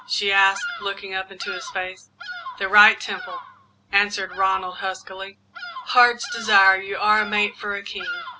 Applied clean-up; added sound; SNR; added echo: none; Bird vocalization, bird call, bird song; 14 dB; none.